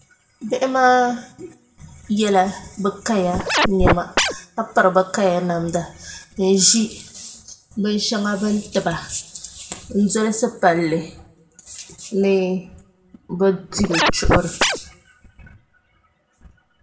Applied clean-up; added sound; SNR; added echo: none; Scratching (performance technique); -2 dB; reverberation time 0.4 s.